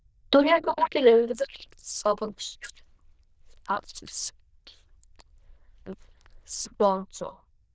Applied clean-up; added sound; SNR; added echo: neural diffusion model UNIVERSE++.